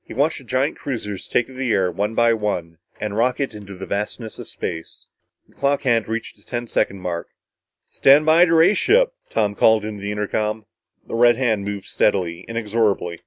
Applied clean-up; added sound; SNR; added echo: none; none; none; none.